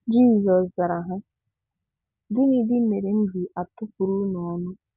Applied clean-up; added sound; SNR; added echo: none; none; none; none.